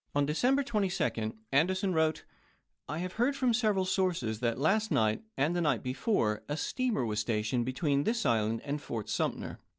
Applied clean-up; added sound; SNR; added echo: none; none; none; none.